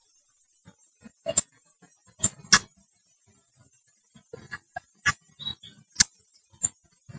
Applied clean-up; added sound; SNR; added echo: classical method Wiener filter.